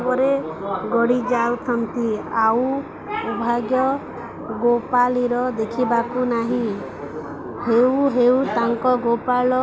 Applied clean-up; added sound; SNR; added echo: none; none; none; none.